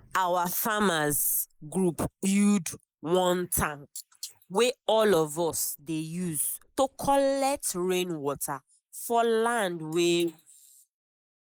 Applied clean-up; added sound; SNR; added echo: neural mask model Resemble Enhance denoiser.